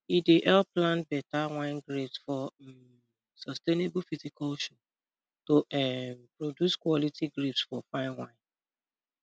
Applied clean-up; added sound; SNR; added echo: none; none; none; none.